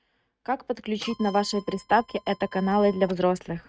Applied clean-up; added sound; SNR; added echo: neural mask model RNNoise.